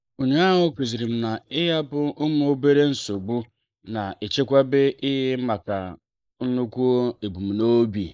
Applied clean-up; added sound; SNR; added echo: neural mask model Resemble Enhance denoiser.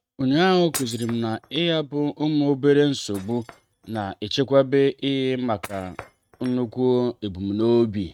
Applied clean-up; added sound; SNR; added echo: neural mask model RNNoise.